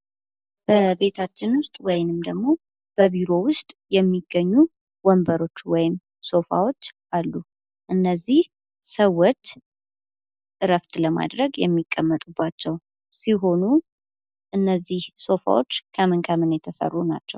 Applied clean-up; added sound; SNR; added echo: none; none; none; none.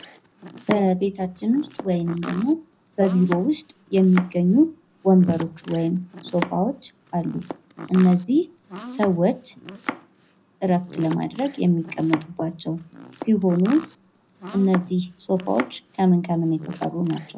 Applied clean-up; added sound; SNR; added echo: none; Domestic sounds, home sounds; 14 dB; reverberation time 0.4 s.